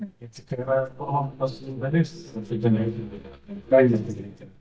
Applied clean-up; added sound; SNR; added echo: neural mask model DeepFilterNet 3.